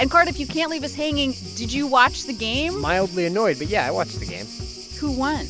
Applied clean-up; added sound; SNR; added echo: none; Cricket; 16 dB; none.